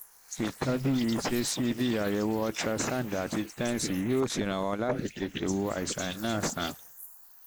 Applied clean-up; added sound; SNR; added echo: neural mask model Resemble Enhance denoiser.